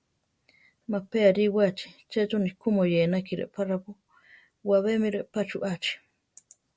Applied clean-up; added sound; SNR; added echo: none; none; none; none.